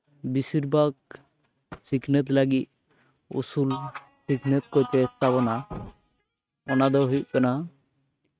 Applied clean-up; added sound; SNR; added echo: neural mask model RNNoise.